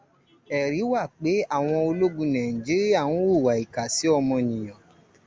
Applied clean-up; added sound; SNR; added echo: none; none; none; none.